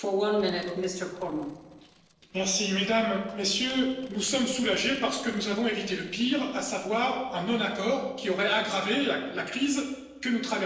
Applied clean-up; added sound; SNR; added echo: neural separator model SepFormer DNS4.